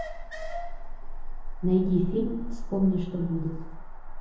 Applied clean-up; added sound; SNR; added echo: none; Alarm; 3 dB; reverberation time 0.7 s.